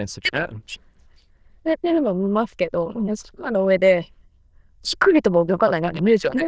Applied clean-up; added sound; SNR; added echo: neural diffusion model UNIVERSE++.